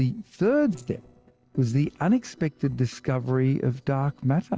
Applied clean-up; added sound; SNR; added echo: neural separator model SepFormer DNS4.